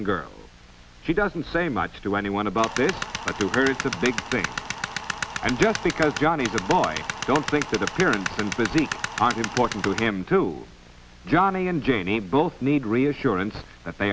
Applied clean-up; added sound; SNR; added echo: none; Tools; 7 dB; none.